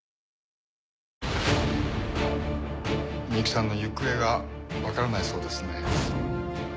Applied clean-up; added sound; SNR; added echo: none; none; none; none.